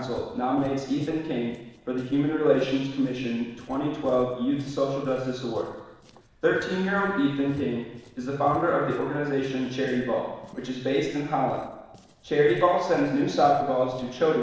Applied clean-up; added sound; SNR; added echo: neural separator model SepFormer DNS4.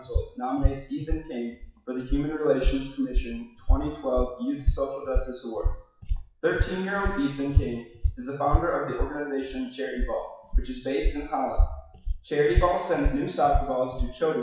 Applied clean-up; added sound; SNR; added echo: classical method WPE with log-MMSE.